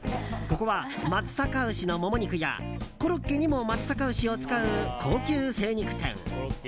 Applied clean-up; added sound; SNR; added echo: none; none; none; none.